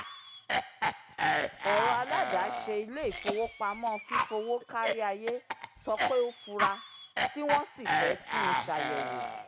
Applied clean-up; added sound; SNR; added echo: none; Cough; -1 dB; none.